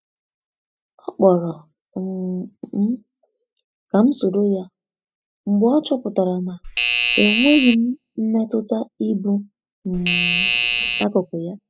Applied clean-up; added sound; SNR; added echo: classical method spectral subtraction.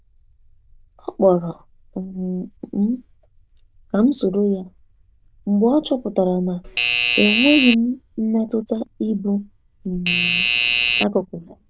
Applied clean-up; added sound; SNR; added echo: neural diffusion model UNIVERSE++.